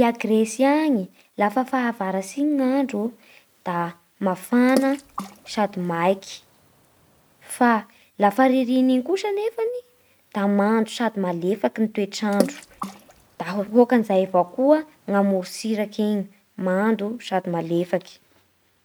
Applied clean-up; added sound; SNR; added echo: none; Water / Splash, splatter; 11 dB; none.